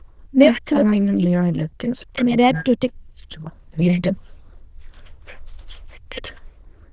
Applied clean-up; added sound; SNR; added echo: neural diffusion model UNIVERSE++.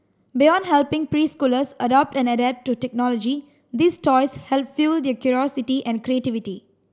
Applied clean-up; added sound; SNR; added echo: none; none; none; none.